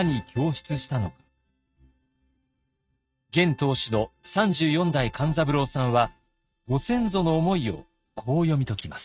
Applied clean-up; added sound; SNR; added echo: neural mask model RNNoise.